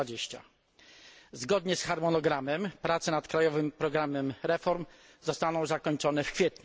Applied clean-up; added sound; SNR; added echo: none; none; none; none.